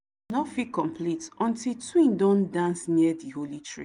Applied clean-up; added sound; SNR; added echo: none; none; none; none.